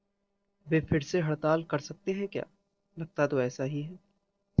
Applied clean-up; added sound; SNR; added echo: neural separator model SepFormer DNS4.